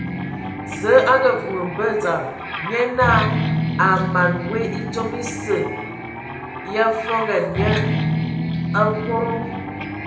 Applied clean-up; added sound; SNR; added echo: none; Guitar; 3 dB; reverberation time 0.8 s.